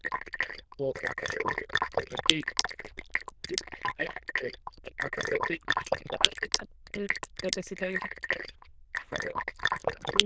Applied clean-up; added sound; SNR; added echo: neural diffusion model UNIVERSE++.